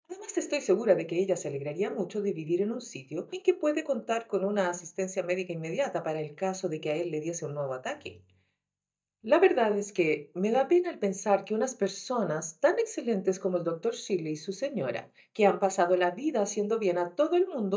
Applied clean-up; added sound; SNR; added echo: neural mask model DeepFilterNet 3.